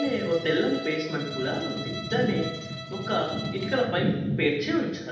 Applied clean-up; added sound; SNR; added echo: none; Bowed string instrument; 12 dB; reverberation time 0.8 s.